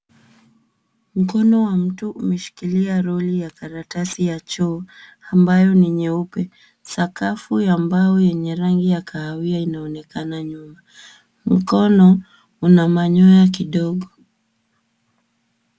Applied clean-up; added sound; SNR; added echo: none; none; none; none.